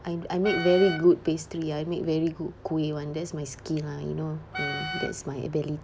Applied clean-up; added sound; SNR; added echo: none; Wind instrument, woodwind instrument; 8 dB; none.